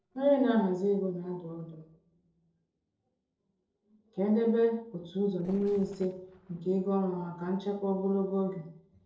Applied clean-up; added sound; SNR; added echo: neural separator model SepFormer DNS4.